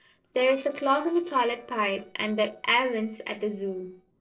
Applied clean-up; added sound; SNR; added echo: neural separator model SepFormer DNS4.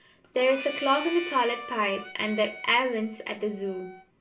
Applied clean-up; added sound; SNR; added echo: none; Harmonica; 12 dB; reverberation time 0.3 s.